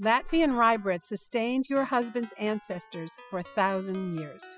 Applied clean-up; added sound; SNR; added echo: classical method spectral subtraction.